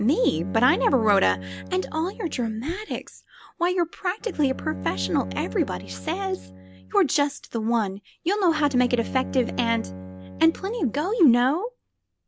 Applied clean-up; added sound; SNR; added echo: none; Bowed string instrument; 13 dB; none.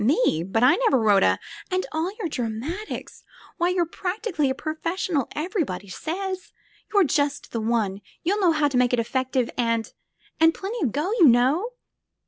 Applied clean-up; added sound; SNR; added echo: none; none; none; none.